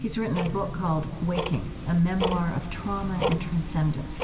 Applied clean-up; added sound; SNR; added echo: none; Tick-tock; 6 dB; reverberation time 2.3 s.